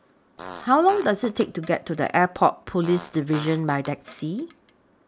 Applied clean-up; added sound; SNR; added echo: none; Fart; 18 dB; none.